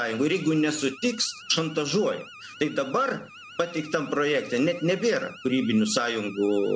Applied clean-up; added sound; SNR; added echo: none; Alarm; 19 dB; none.